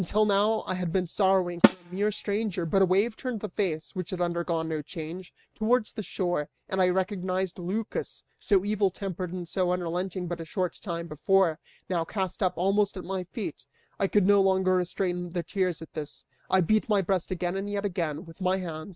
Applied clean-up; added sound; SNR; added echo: neural mask model RNNoise.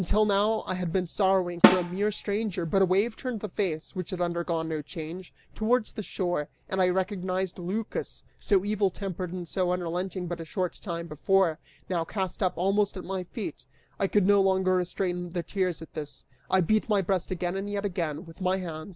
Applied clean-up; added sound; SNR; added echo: none; Snare drum; 0 dB; none.